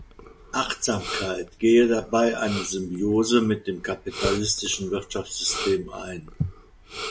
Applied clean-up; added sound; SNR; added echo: none; Respiratory sounds; 12 dB; none.